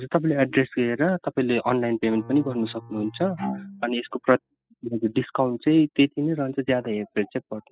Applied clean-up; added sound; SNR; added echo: classical method spectral subtraction.